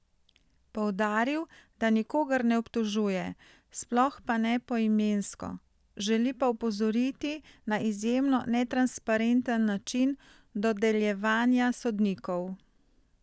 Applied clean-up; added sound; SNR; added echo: none; none; none; none.